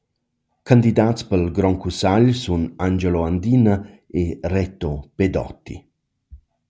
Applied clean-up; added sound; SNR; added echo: none; none; none; none.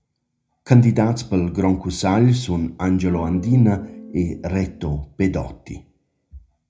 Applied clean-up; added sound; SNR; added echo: none; Electric guitar / Strum; 17 dB; reverberation time 0.2 s.